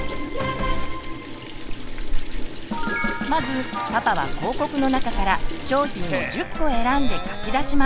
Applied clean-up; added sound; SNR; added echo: none; Sink (filling or washing) / Water tap, faucet; -2 dB; none.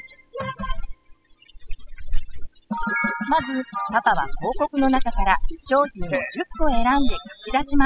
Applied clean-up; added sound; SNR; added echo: classical method spectral subtraction.